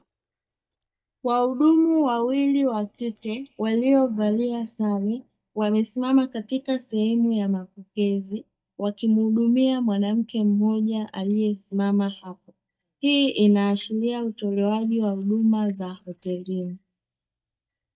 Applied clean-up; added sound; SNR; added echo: neural mask model DeepFilterNet 3.